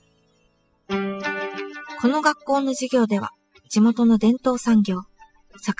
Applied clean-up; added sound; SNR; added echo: classical method spectral subtraction.